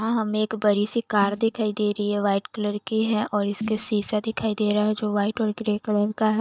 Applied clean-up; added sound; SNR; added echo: neural mask model DeepFilterNet 3.